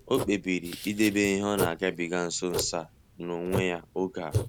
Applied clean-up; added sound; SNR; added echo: none; Writing; 7 dB; none.